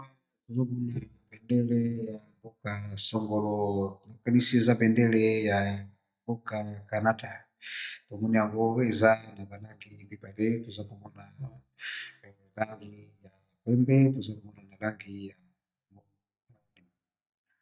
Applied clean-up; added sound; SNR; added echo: neural mask model DeepFilterNet 3.